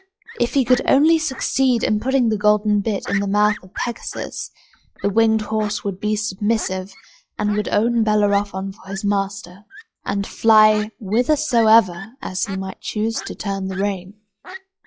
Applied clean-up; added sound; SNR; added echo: classical method log-MMSE.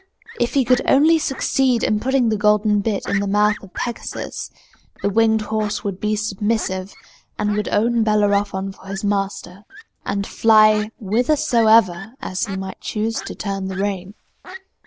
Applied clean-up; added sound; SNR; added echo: none; Fowl; 18 dB; none.